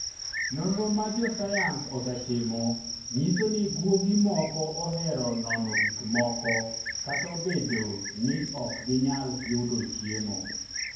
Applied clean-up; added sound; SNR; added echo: none; Cricket; 5 dB; reverberation time 0.9 s.